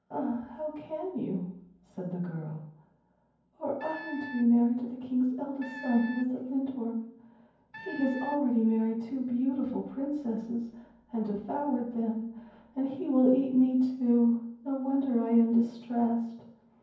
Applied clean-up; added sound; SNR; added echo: none; Wind instrument, woodwind instrument; 15 dB; reverberation time 0.9 s.